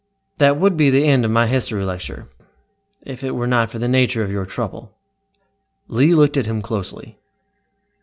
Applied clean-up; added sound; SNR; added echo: none; none; none; none.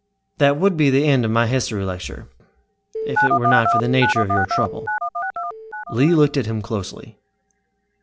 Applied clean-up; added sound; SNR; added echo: none; Telephone; 0 dB; none.